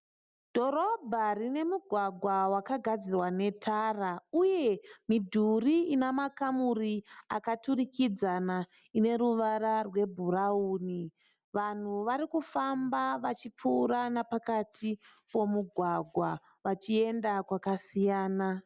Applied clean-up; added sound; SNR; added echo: none; none; none; none.